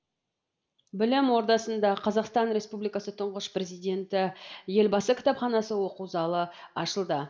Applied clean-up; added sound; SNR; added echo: none; none; none; reverberation time 0.5 s.